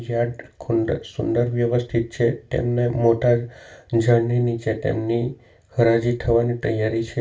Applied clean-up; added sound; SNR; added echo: none; none; none; reverberation time 0.2 s.